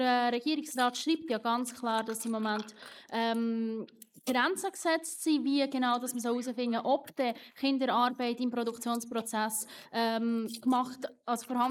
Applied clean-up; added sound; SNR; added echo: neural mask model Resemble Enhance denoiser.